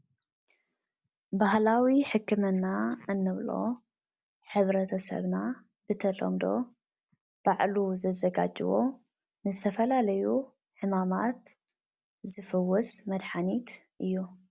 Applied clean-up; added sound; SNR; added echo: none; none; none; none.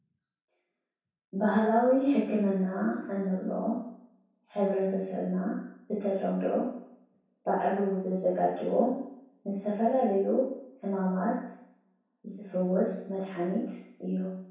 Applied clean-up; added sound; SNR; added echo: none; none; none; reverberation time 0.7 s.